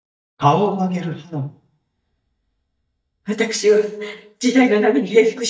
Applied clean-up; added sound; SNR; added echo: neural mask model DeepFilterNet 3.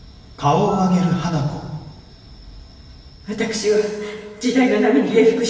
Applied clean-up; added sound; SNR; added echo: none; Wind instrument, woodwind instrument; 19 dB; reverberation time 1.2 s.